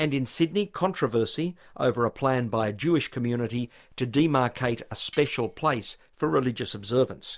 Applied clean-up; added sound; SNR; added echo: none; Cutlery, silverware; 18 dB; none.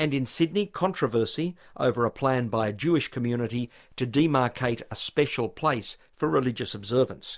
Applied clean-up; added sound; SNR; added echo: none; none; none; none.